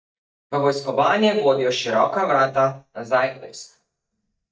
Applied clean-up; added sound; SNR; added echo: neural mask model DeepFilterNet 3.